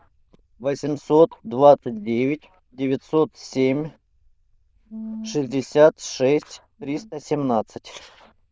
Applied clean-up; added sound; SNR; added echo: neural diffusion model UNIVERSE++.